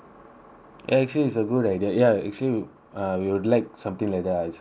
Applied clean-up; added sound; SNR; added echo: none; none; none; none.